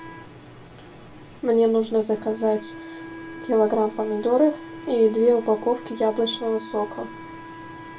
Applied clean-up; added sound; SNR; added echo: none; Wind instrument, woodwind instrument; 17 dB; reverberation time 0.2 s.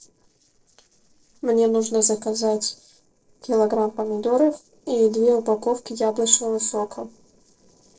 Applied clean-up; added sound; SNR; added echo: neural separator model SepFormer DNS4.